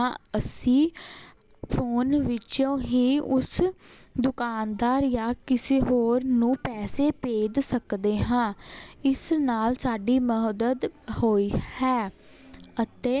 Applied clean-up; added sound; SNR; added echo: none; none; none; none.